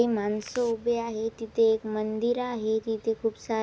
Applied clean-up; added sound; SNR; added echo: none; none; none; none.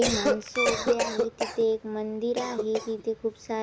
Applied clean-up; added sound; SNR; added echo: none; Bowed string instrument + Cough; 1 dB; none.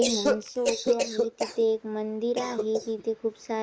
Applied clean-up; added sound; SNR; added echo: neural mask model Resemble Enhance denoiser.